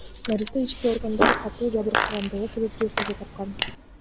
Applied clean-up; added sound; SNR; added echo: none; Fart; 0 dB; none.